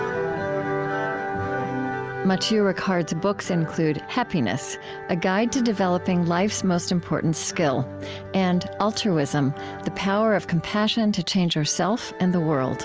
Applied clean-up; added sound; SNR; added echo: none; none; none; none.